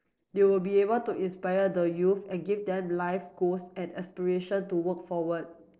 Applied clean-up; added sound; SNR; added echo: neural separator model SepFormer DNS4.